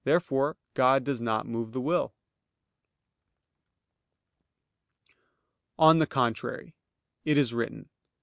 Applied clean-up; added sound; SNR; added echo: none; none; none; none.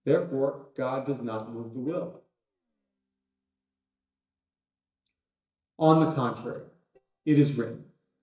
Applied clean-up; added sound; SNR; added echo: neural mask model DeepFilterNet 3.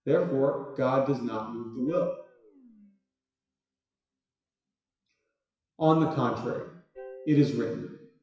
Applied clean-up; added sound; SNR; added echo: classical method WPE with log-MMSE.